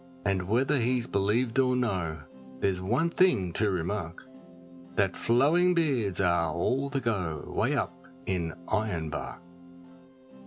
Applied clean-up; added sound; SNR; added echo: none; Piano; 19 dB; none.